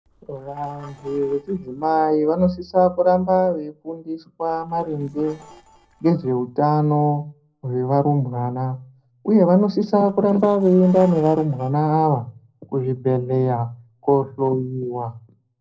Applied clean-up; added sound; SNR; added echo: neural separator model SepFormer DNS4.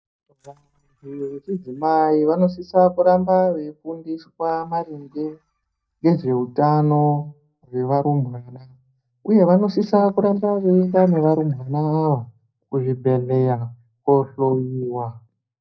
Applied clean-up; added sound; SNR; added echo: neural mask model DeepFilterNet 3.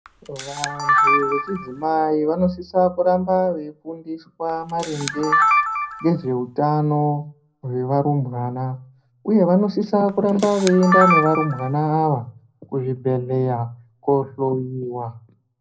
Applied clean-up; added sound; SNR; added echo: none; Camera; 1 dB; reverberation time 0.4 s.